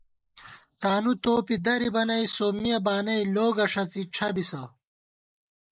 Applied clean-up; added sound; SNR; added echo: neural mask model Resemble Enhance denoiser.